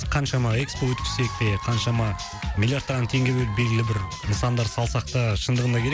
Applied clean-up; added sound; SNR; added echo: none; Applause / Crowd / Cheering; 16 dB; none.